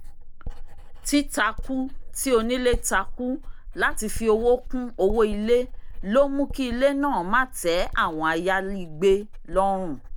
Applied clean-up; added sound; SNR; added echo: neural mask model Resemble Enhance denoiser.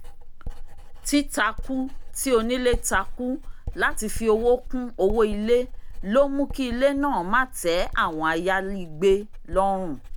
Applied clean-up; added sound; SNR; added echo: none; Writing; 7 dB; none.